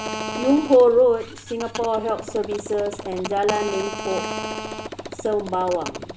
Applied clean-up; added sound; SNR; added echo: none; Telephone + Motorcycle; 9 dB; none.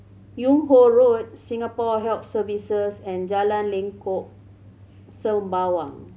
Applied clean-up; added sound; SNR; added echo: none; none; none; none.